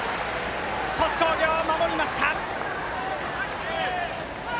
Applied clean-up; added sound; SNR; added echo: none; none; none; none.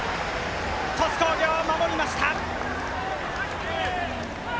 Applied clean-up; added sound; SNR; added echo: none; Gull, seagull; 12 dB; none.